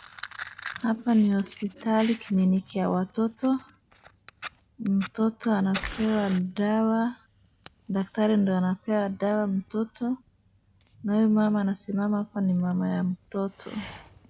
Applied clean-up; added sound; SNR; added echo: none; Fire; 19 dB; none.